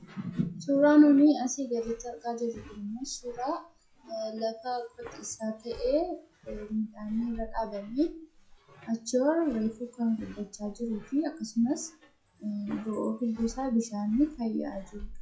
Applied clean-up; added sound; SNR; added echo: classical method WPE with log-MMSE.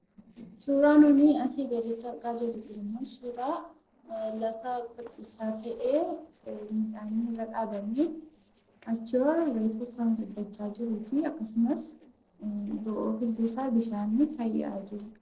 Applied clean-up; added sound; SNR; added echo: neural separator model SepFormer DNS4.